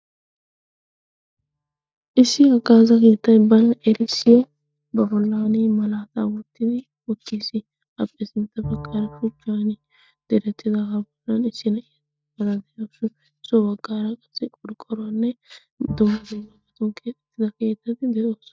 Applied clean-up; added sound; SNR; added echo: neural mask model DeepFilterNet 3.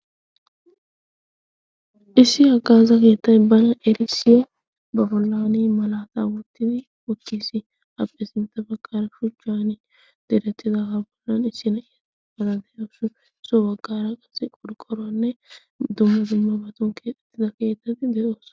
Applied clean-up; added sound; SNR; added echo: none; none; none; none.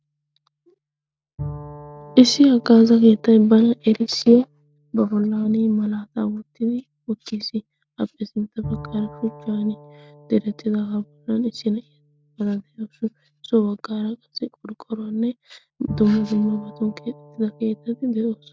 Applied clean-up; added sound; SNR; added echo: none; Bowed string instrument; 20 dB; none.